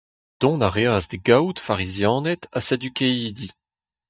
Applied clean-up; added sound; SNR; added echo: neural mask model DeepFilterNet 3.